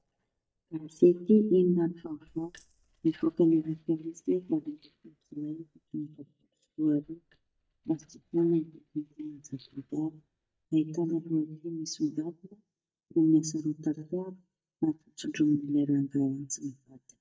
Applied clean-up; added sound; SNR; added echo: neural mask model DeepFilterNet 3.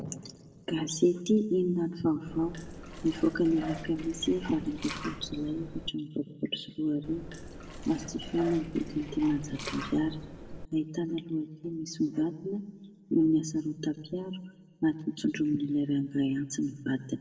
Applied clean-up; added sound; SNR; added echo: none; Liquid; 11 dB; reverberation time 1.0 s.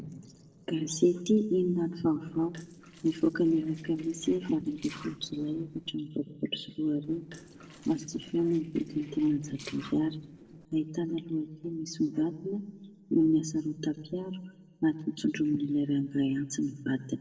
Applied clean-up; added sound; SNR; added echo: neural separator model SepFormer DNS4.